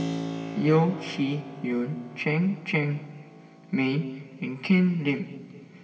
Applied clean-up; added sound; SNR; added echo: none; Keyboard (musical); 12 dB; reverberation time 2.0 s.